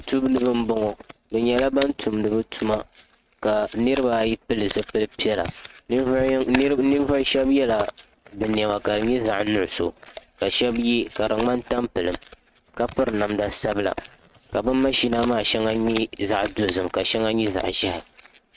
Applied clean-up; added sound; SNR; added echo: neural mask model RNNoise.